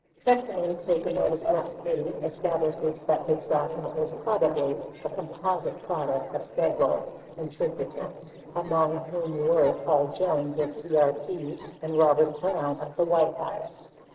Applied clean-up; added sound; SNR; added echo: neural separator model SepFormer DNS4.